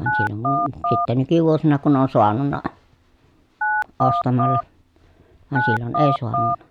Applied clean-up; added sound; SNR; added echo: none; Telephone; 0 dB; none.